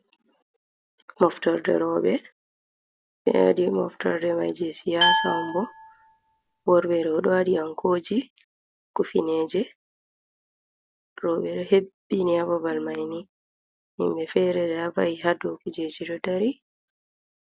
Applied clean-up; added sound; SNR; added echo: none; Glass; -2 dB; none.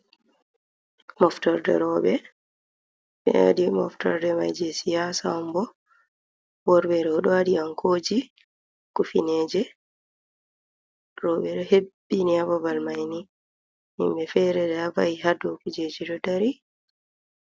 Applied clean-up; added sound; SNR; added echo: none; none; none; none.